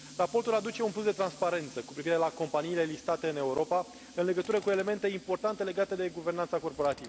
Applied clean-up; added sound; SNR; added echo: none; Tools; 19 dB; none.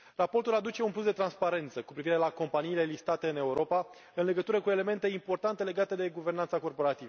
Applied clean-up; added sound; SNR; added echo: none; none; none; none.